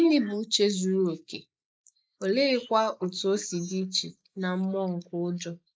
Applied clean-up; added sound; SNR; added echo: neural mask model Resemble Enhance denoiser.